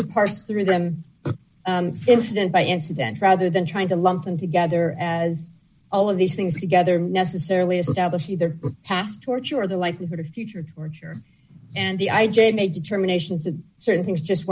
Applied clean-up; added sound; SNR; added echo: none; none; none; none.